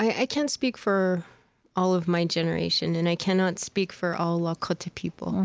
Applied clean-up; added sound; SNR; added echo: none; none; none; none.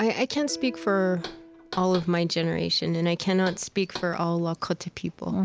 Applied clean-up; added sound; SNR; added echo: none; Knock + Piano; 16 dB; none.